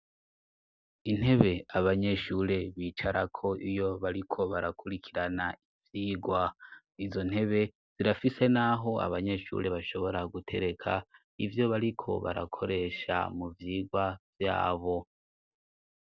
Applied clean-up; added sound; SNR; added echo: none; none; none; none.